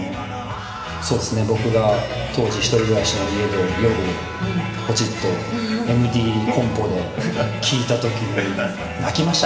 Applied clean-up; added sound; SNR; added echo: none; none; none; reverberation time 2.3 s.